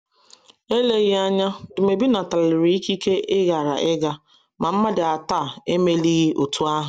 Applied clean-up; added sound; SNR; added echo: none; none; none; none.